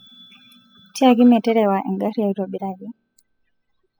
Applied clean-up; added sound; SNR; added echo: classical method spectral subtraction.